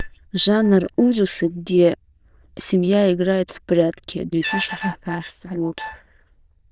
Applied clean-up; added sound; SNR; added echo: neural diffusion model UNIVERSE++.